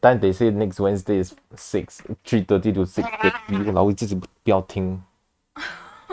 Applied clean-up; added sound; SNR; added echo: neural mask model RNNoise.